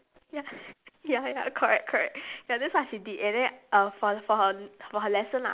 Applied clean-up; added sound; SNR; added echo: none; none; none; none.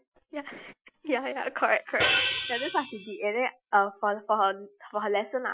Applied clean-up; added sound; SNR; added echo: classical method Wiener filter.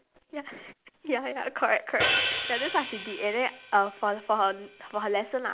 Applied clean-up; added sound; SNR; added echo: none; Hi-hat; 4 dB; none.